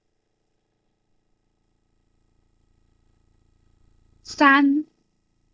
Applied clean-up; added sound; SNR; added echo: neural mask model DeepFilterNet 3.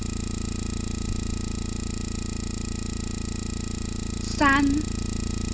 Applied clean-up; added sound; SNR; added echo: none; Idling; -3 dB; none.